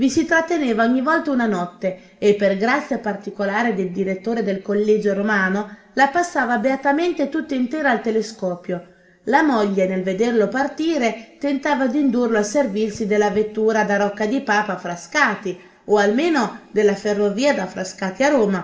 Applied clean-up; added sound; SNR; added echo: none; none; none; reverberation time 1.2 s.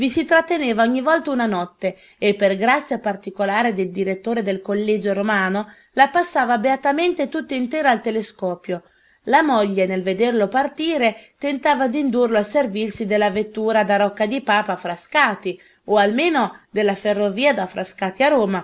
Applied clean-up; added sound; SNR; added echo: none; none; none; none.